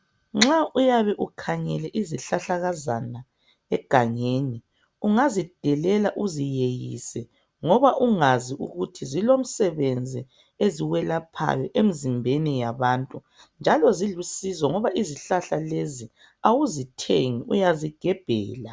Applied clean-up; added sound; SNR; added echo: none; none; none; none.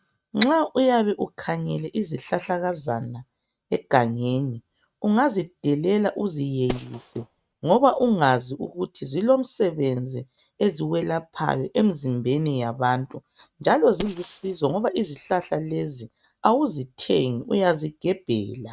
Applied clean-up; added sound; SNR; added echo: neural mask model RNNoise.